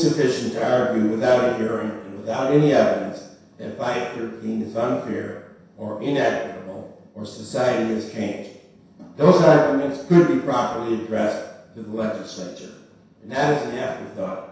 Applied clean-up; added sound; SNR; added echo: none; none; none; reverberation time 0.7 s.